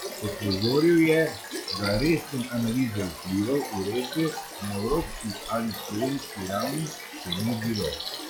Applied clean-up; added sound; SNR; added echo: classical method log-MMSE.